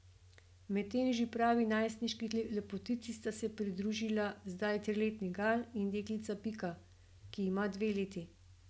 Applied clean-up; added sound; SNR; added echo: none; none; none; none.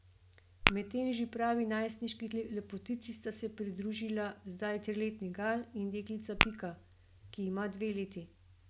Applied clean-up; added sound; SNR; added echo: none; Tap / Glass; -1 dB; none.